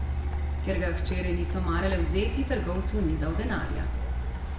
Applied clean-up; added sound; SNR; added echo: none; Truck; -3 dB; reverberation time 0.7 s.